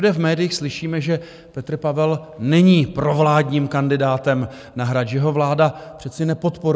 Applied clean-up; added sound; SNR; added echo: none; none; none; none.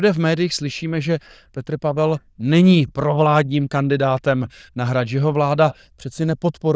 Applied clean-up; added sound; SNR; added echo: neural diffusion model UNIVERSE++.